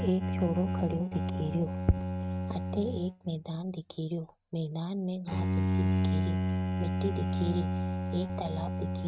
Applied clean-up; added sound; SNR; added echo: neural mask model RNNoise.